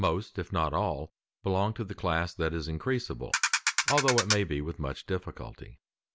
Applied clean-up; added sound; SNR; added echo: none; Ratchet, pawl; -2 dB; none.